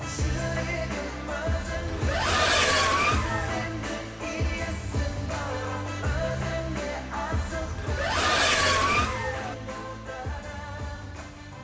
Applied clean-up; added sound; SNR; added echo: none; Accelerating, revving, vroom; -5 dB; reverberation time 2.4 s.